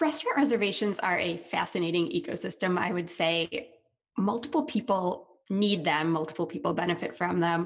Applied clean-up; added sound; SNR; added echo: none; none; none; none.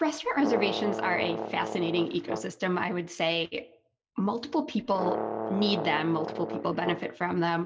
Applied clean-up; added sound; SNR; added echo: none; Brass instrument; 5 dB; none.